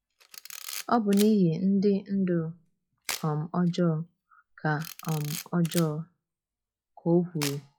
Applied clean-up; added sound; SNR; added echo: classical method log-MMSE.